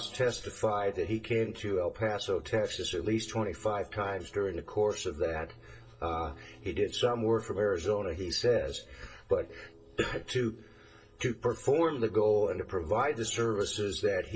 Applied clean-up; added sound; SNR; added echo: neural separator model SepFormer DNS4.